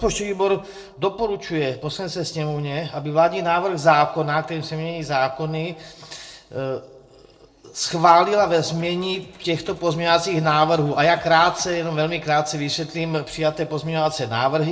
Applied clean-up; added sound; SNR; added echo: neural separator model SepFormer DNS4.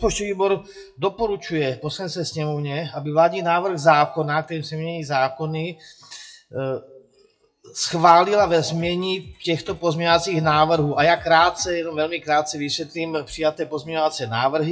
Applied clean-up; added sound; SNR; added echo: classical method WPE with log-MMSE.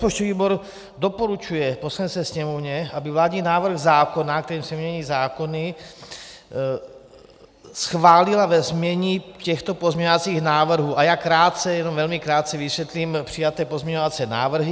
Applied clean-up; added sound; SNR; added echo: none; none; none; none.